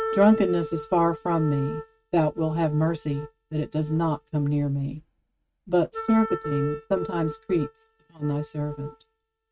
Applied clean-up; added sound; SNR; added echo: neural mask model RNNoise.